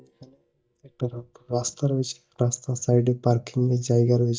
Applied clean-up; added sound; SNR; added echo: neural mask model DeepFilterNet 3.